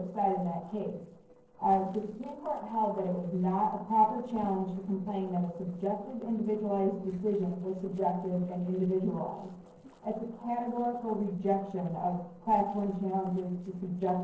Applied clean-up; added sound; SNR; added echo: neural separator model SepFormer DNS4.